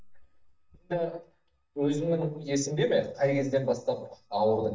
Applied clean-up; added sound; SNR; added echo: neural mask model DeepFilterNet 3.